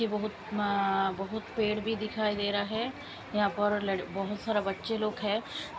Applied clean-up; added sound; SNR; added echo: none; none; none; none.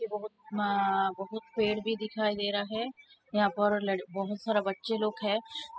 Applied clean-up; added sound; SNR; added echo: classical method spectral subtraction.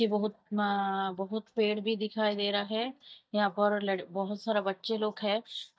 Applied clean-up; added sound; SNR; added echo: neural mask model DeepFilterNet 3.